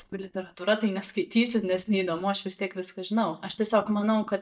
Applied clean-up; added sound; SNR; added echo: neural mask model DeepFilterNet 3.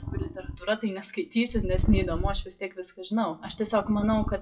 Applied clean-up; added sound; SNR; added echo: classical method WPE with log-MMSE.